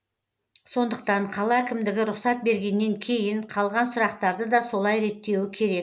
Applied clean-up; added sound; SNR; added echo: none; none; none; none.